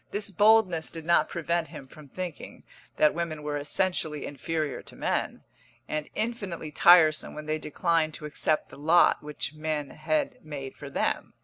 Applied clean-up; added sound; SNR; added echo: none; none; none; none.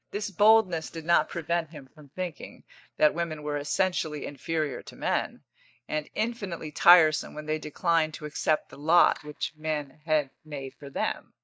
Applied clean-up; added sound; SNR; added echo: neural mask model DeepFilterNet 3.